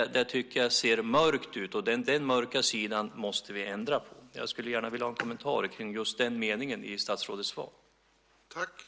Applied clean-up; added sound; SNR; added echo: none; none; none; none.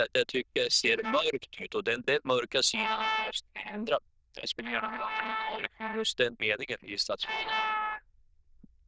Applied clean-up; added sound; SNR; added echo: neural diffusion model UNIVERSE++.